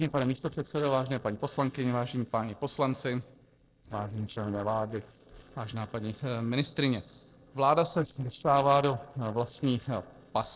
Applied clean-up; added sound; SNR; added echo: neural separator model SepFormer DNS4.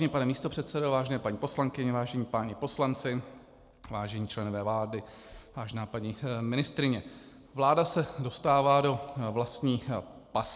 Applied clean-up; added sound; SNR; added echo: none; none; none; none.